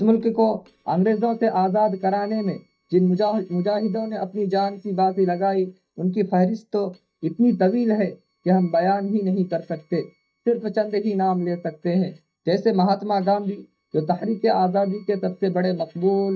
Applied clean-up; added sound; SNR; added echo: neural mask model DeepFilterNet 3.